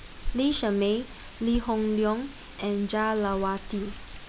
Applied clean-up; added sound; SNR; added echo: none; Wind; 10 dB; none.